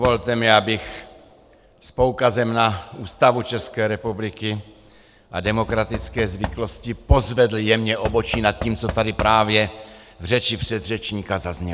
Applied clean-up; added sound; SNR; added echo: none; Knock / Wood; 15 dB; none.